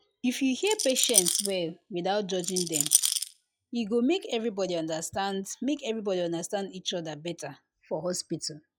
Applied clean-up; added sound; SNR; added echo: classical method log-MMSE.